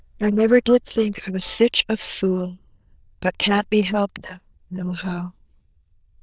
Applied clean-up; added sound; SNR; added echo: neural diffusion model UNIVERSE++.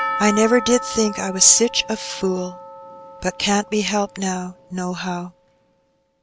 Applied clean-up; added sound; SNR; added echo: none; Percussion; 11 dB; none.